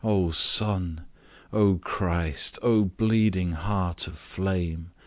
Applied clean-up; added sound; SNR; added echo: none; none; none; none.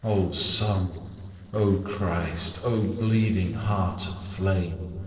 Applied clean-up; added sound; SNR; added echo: neural separator model SepFormer DNS4.